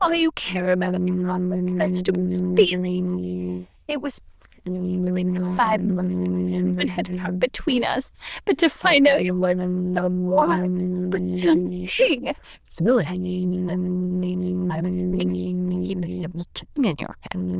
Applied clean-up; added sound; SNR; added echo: neural diffusion model UNIVERSE++.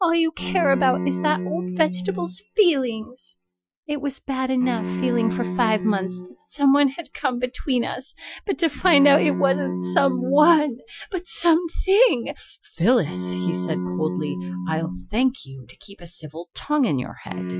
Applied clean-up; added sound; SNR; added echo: classical method Wiener filter.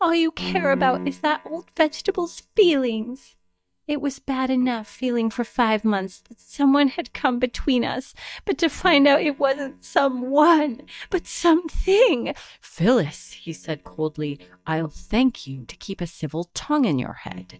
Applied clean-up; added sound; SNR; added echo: neural mask model DeepFilterNet 3.